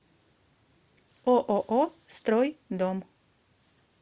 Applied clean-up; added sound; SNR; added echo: none; none; none; none.